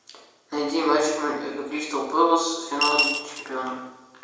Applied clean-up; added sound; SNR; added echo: none; Coin (dropping) / Glass; 0 dB; reverberation time 0.8 s.